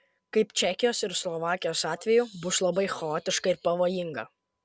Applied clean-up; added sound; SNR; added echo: none; none; none; none.